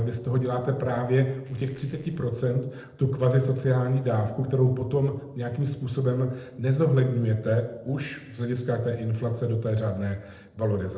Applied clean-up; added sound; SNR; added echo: neural separator model SepFormer DNS4.